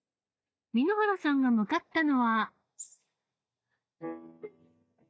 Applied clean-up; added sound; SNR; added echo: neural mask model DeepFilterNet 3.